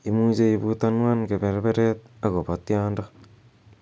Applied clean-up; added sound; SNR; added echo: none; none; none; none.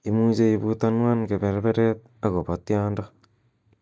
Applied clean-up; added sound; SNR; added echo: neural mask model DeepFilterNet 3.